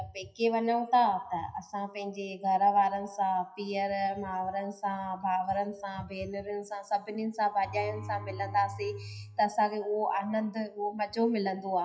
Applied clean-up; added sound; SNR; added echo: classical method WPE with log-MMSE.